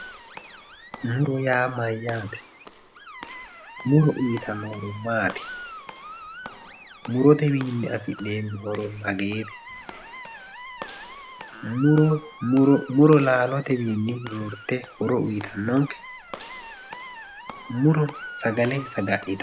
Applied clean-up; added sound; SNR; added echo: none; Screech + Walk, footsteps / Slam; 16 dB; none.